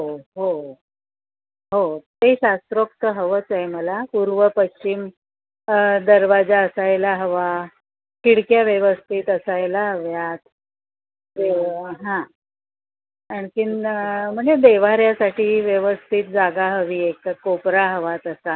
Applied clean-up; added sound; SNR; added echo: none; none; none; none.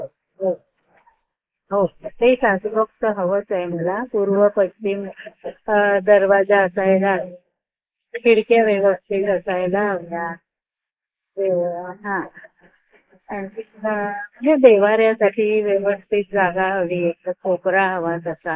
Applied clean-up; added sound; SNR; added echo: neural mask model Resemble Enhance denoiser.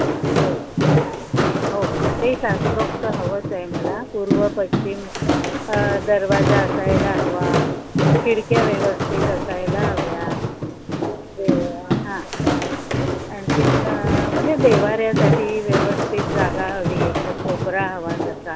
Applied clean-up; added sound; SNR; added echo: none; Walk, footsteps; -4 dB; none.